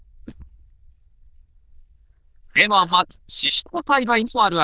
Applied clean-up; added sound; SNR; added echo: neural diffusion model UNIVERSE++.